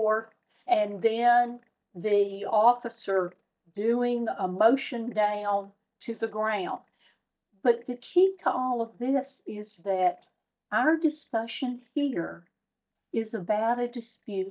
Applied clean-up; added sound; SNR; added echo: neural mask model DeepFilterNet 3.